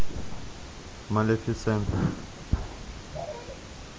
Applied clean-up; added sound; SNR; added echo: none; none; none; none.